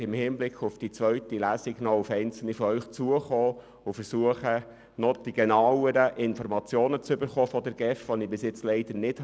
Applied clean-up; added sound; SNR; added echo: none; none; none; none.